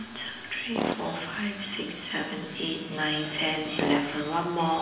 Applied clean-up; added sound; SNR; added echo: none; Tools; 8 dB; reverberation time 1.0 s.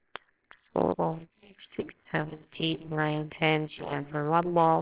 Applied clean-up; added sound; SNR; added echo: neural separator model SepFormer WHAMR!.